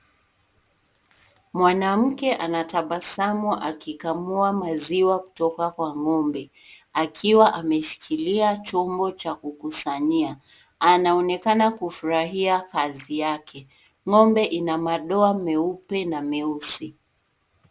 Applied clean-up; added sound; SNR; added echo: none; none; none; none.